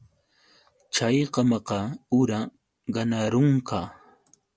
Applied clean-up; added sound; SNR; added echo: none; none; none; none.